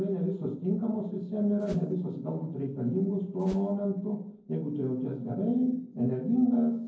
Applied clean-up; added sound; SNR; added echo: neural separator model SepFormer DNS4.